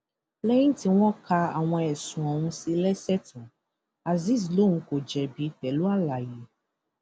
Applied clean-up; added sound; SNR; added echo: none; none; none; none.